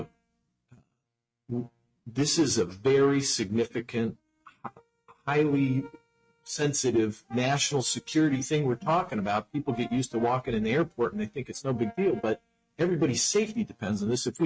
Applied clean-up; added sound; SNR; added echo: neural mask model RNNoise.